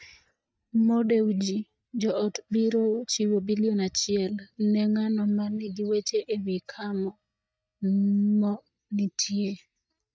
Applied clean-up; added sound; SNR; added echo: neural mask model DeepFilterNet 3.